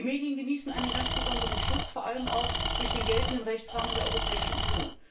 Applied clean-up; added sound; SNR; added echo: none; Engine / Tools; -3 dB; reverberation time 0.3 s.